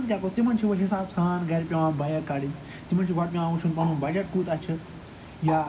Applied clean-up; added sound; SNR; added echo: none; Bird; 15 dB; reverberation time 2.3 s.